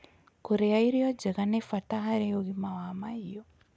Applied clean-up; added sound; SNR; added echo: none; none; none; none.